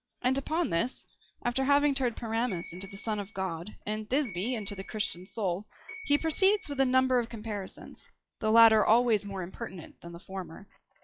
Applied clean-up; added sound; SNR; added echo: classical method log-MMSE.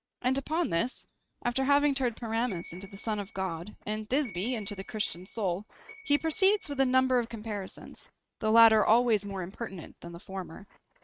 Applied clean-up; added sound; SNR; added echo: neural mask model RNNoise.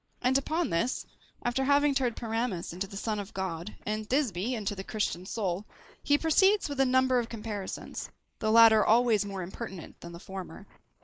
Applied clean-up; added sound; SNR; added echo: neural mask model Resemble Enhance denoiser.